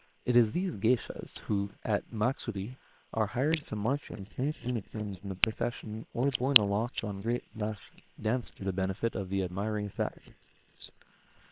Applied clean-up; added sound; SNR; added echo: neural separator model SepFormer WHAM!.